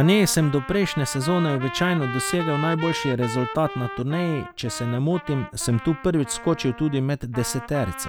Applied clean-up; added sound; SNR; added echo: none; Trumpet; 11 dB; none.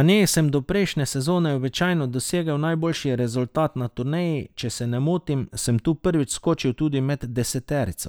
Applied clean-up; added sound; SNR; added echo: none; none; none; none.